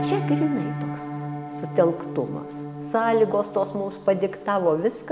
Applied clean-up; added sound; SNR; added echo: none; Piano; 7 dB; none.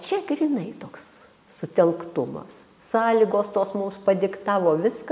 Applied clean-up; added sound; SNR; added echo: none; none; none; none.